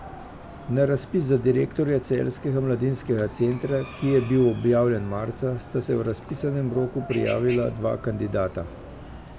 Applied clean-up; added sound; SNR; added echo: none; Chicken, rooster; 15 dB; none.